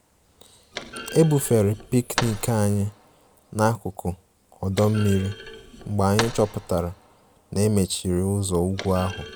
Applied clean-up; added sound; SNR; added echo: none; Thump, thud; 14 dB; none.